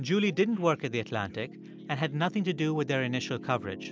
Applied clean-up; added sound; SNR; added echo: none; Piano; 15 dB; none.